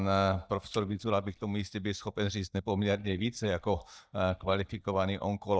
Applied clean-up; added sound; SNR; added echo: neural mask model DeepFilterNet 3.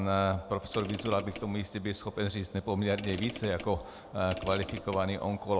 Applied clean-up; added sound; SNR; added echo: none; Mechanisms / Car; 11 dB; none.